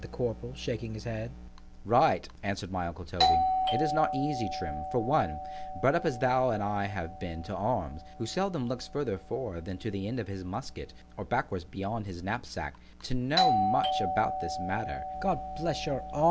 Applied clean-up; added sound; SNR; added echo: none; Doorbell; 3 dB; none.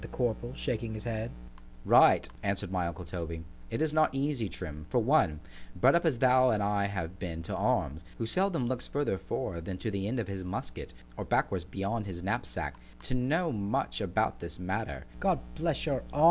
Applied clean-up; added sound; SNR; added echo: none; none; none; none.